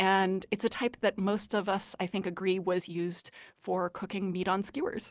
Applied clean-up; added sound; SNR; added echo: neural mask model Resemble Enhance denoiser.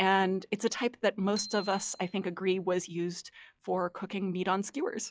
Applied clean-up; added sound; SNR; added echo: classical method log-MMSE.